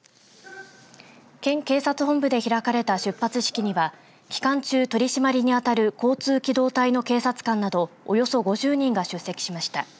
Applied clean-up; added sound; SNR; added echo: none; none; none; none.